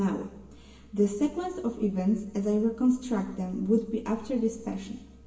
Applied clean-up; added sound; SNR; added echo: none; none; none; reverberation time 1.1 s.